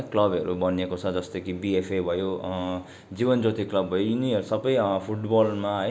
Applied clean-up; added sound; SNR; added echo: none; none; none; none.